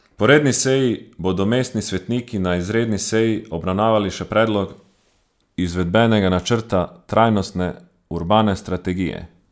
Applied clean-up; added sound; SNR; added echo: none; none; none; none.